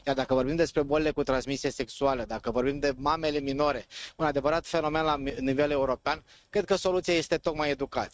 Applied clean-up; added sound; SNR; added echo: neural mask model RNNoise.